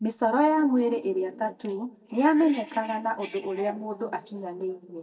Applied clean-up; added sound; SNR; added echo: neural mask model DeepFilterNet 3.